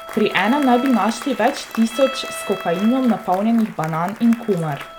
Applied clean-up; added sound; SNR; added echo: none; Bowed string instrument + Applause; 13 dB; none.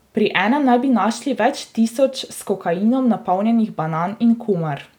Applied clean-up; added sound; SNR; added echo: none; none; none; none.